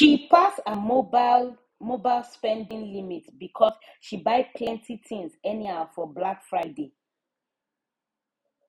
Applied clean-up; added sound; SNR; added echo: none; none; none; none.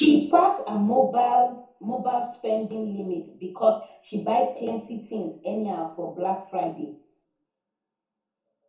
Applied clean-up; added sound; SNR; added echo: none; none; none; reverberation time 0.6 s.